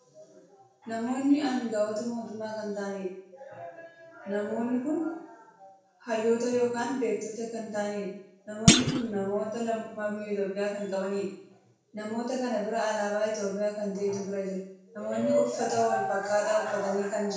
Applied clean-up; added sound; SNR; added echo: none; Thump, thud; -4 dB; reverberation time 0.7 s.